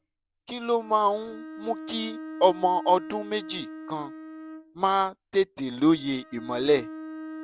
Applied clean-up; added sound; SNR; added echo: none; Bowed string instrument; 14 dB; none.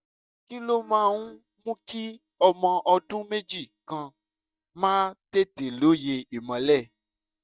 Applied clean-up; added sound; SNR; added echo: neural mask model DeepFilterNet 3.